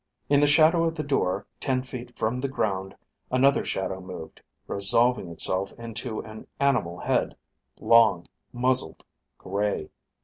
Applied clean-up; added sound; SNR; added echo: none; none; none; none.